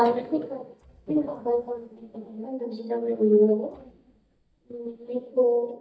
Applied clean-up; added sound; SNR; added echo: neural mask model DeepFilterNet 3.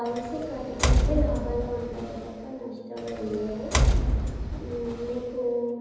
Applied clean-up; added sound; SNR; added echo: none; Door; -4 dB; reverberation time 1.1 s.